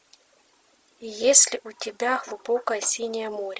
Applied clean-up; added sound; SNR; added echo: none; none; none; none.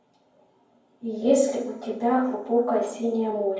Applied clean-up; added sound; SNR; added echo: none; none; none; reverberation time 0.9 s.